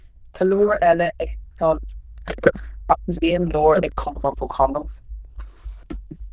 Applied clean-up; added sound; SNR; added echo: neural diffusion model UNIVERSE++.